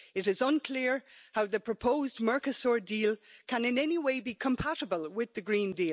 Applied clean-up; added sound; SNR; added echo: none; none; none; none.